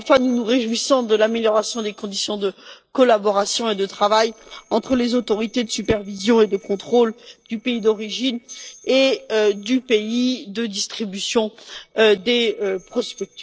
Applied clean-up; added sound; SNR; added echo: neural separator model SepFormer DNS4.